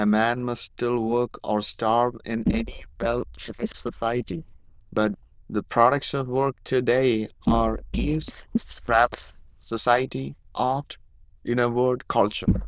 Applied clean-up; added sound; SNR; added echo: neural diffusion model UNIVERSE++.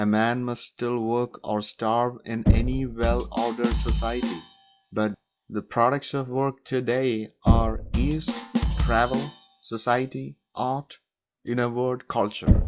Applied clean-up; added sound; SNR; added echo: classical method log-MMSE.